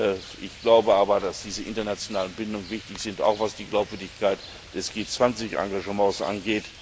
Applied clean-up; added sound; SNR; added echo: none; Rain; 19 dB; none.